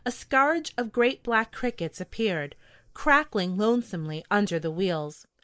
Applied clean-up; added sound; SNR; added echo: neural mask model Resemble Enhance denoiser.